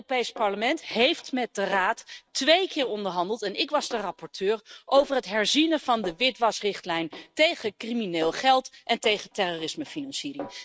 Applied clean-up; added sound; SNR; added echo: neural mask model RNNoise.